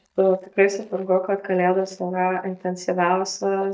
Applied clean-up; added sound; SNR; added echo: neural mask model DeepFilterNet 3.